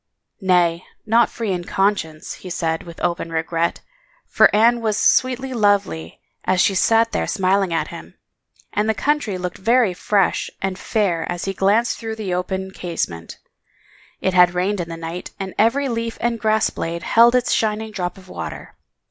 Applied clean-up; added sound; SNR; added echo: none; none; none; none.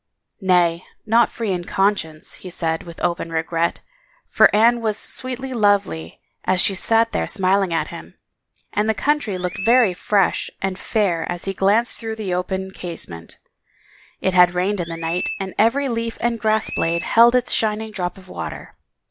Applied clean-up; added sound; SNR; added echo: none; Chirp, tweet; 11 dB; none.